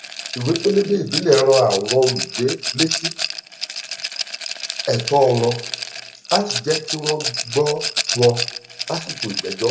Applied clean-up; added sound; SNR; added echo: none; Rattle; 6 dB; reverberation time 0.5 s.